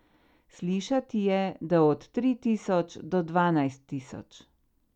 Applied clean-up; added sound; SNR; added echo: none; none; none; none.